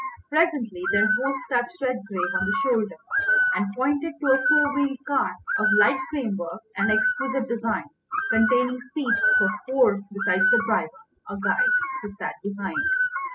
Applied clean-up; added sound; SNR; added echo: classical method spectral subtraction.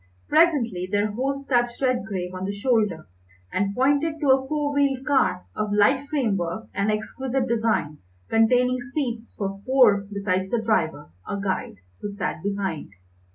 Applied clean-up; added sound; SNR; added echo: none; none; none; none.